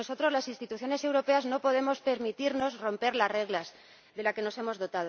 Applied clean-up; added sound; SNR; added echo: none; none; none; none.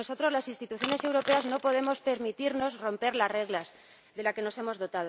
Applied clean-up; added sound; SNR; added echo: none; Crushing; 7 dB; none.